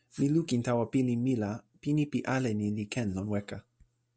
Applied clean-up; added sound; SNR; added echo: none; none; none; none.